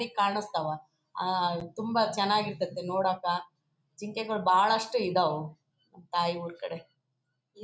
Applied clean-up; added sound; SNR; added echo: none; none; none; none.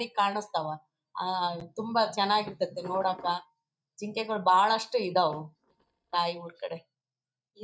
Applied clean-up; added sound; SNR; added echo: neural mask model DeepFilterNet 3.